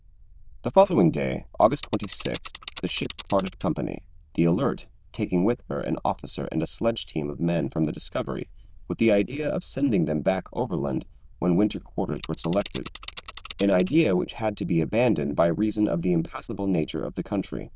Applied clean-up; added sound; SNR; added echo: neural diffusion model UNIVERSE++.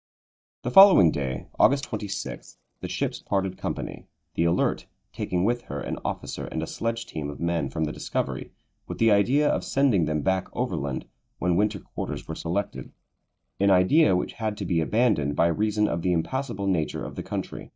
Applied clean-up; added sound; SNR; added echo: neural mask model DeepFilterNet 3.